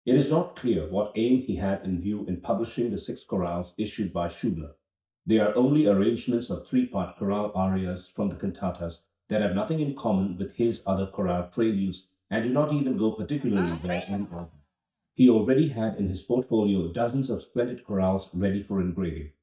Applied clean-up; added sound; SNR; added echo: neural mask model DeepFilterNet 3.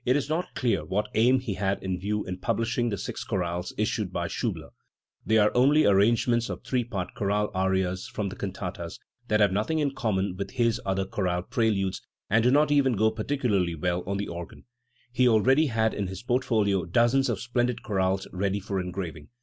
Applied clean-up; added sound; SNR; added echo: none; none; none; none.